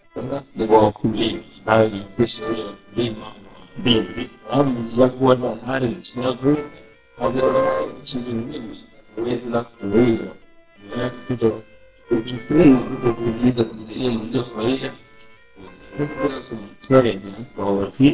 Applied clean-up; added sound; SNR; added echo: neural separator model SepFormer WHAMR!.